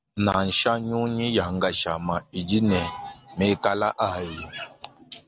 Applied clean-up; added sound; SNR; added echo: none; none; none; none.